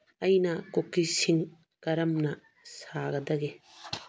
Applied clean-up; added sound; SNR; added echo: none; none; none; none.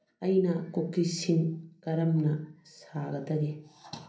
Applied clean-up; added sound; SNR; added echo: none; none; none; reverberation time 0.6 s.